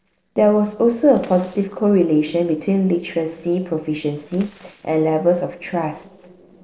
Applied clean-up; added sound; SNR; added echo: neural separator model SepFormer DNS4.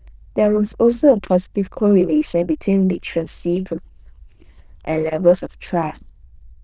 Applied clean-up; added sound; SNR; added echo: neural diffusion model UNIVERSE++.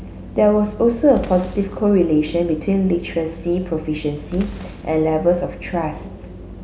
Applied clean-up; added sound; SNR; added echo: none; Boom; 19 dB; none.